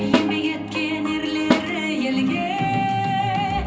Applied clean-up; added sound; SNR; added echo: none; Snare drum; 5 dB; reverberation time 0.6 s.